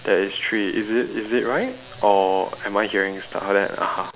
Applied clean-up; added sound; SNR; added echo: none; none; none; none.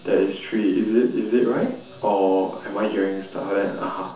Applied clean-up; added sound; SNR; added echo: none; none; none; reverberation time 0.9 s.